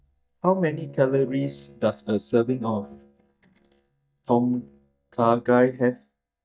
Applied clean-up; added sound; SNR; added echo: neural mask model DeepFilterNet 3.